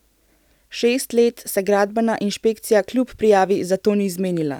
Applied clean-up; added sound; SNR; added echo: none; none; none; none.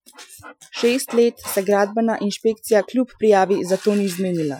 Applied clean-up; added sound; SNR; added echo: classical method Wiener filter.